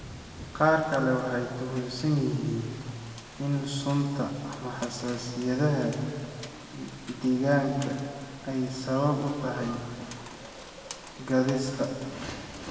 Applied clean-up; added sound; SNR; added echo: none; Rain; 16 dB; reverberation time 2.0 s.